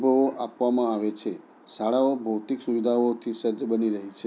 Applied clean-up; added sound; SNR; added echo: none; none; none; none.